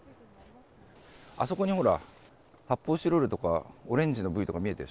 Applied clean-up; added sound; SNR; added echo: none; none; none; none.